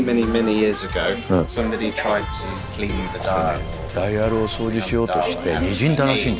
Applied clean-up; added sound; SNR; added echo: none; Bird; 12 dB; none.